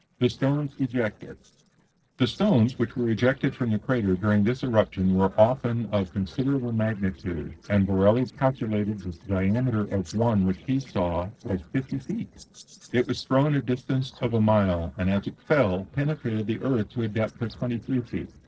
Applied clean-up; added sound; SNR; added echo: neural separator model SepFormer DNS4.